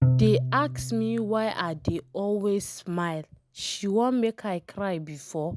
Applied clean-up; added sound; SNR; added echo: none; Bowed string instrument; 2 dB; none.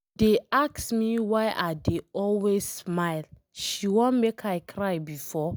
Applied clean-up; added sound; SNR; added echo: none; none; none; none.